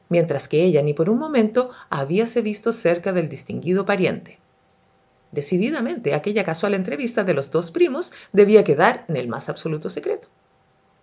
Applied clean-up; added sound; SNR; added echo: none; none; none; none.